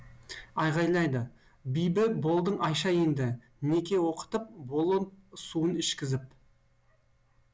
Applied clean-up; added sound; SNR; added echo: none; none; none; none.